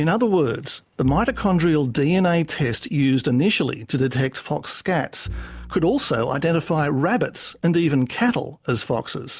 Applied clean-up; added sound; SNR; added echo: none; Bowed string instrument; 18 dB; none.